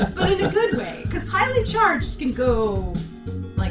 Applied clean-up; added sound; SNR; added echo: none; none; none; reverberation time 0.3 s.